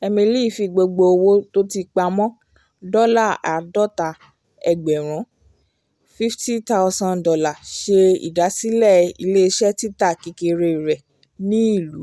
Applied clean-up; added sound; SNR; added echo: none; none; none; none.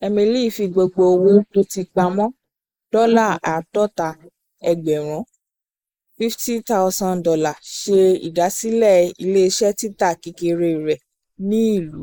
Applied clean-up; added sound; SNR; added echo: neural mask model Resemble Enhance denoiser.